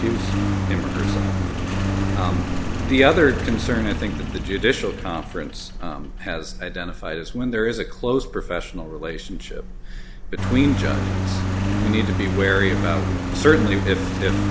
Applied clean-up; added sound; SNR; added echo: none; Engine; 1 dB; none.